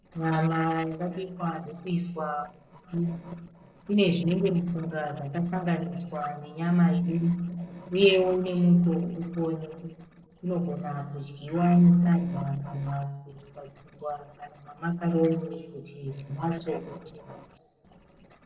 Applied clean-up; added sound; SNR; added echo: neural separator model SepFormer DNS4.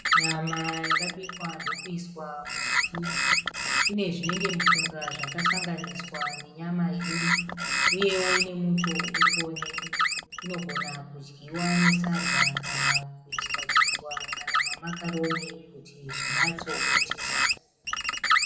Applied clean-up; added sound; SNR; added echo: none; Bird; -5 dB; reverberation time 1.3 s.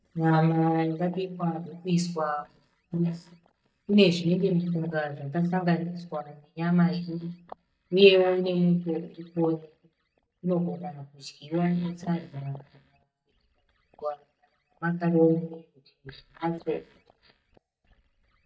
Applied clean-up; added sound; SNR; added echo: neural mask model DeepFilterNet 3.